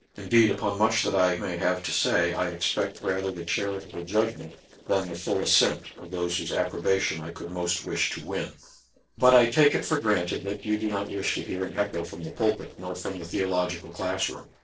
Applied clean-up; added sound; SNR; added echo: neural separator model SepFormer DNS4.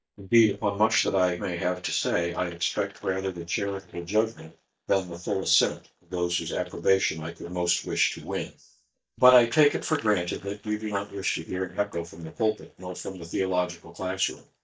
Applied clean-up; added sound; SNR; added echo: neural mask model DeepFilterNet 3.